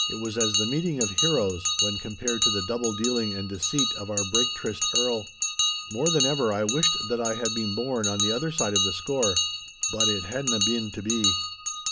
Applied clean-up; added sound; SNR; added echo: none; Bell; -1 dB; none.